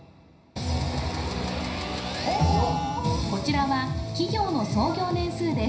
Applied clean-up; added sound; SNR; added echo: none; Bowed string instrument; 18 dB; reverberation time 0.5 s.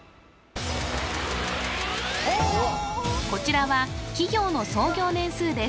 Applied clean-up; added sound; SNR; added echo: none; none; none; none.